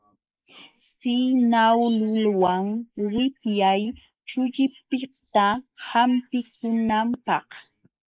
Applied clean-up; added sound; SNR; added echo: neural mask model Resemble Enhance denoiser.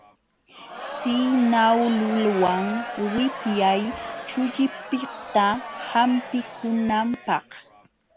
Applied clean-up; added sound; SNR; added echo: none; Crowd; 11 dB; none.